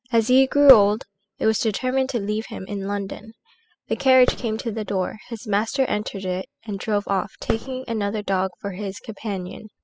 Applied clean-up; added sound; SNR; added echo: classical method spectral subtraction.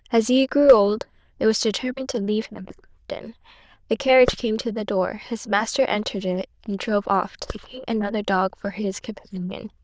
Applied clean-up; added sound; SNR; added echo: neural diffusion model UNIVERSE++.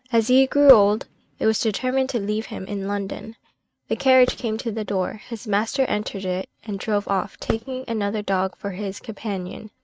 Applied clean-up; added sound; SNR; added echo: neural mask model RNNoise.